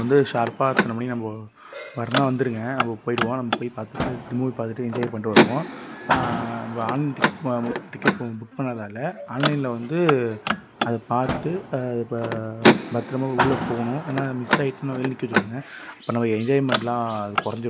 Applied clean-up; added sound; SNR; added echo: none; Car; 1 dB; none.